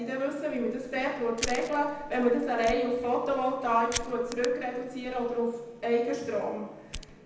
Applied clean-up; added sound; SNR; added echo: none; Fire; 14 dB; reverberation time 0.9 s.